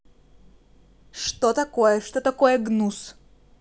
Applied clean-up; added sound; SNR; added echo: none; none; none; none.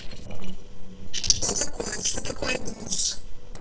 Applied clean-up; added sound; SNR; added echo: neural separator model SepFormer DNS4.